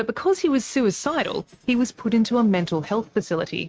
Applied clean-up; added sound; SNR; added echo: neural mask model RNNoise.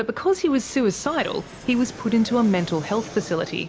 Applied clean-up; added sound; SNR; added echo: none; Fixed-wing aircraft, airplane; 17 dB; none.